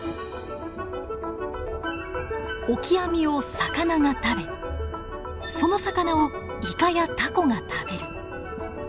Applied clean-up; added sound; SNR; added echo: none; none; none; none.